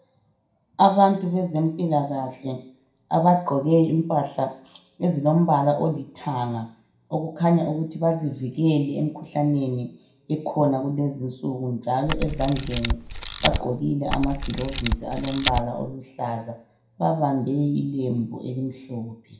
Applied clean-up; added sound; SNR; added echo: none; Camera; 4 dB; reverberation time 0.5 s.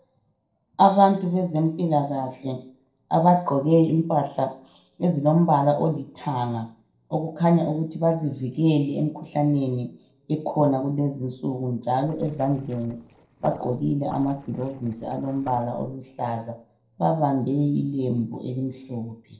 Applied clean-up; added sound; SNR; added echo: neural separator model SepFormer DNS4.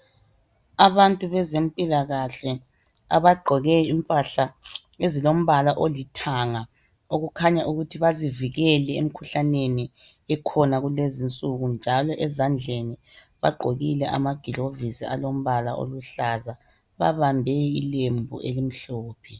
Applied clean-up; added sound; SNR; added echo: none; none; none; none.